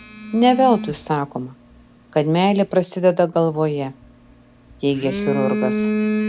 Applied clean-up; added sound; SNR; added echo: none; Telephone; 7 dB; none.